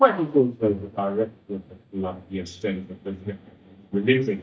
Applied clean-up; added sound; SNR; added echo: neural mask model DeepFilterNet 3.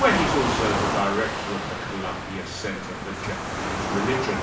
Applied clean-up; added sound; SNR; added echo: none; Waves, surf; 0 dB; reverberation time 0.4 s.